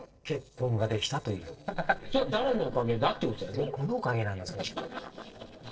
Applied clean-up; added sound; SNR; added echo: neural separator model SepFormer DNS4.